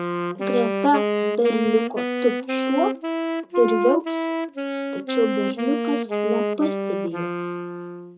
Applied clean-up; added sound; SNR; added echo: none; Wind instrument, woodwind instrument; 0 dB; reverberation time 0.2 s.